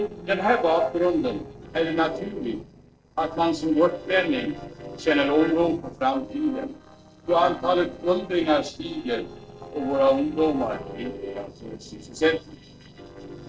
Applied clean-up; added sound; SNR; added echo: neural separator model SepFormer DNS4.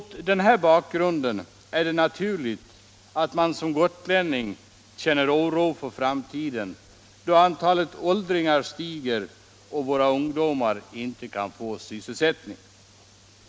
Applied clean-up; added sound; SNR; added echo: none; none; none; none.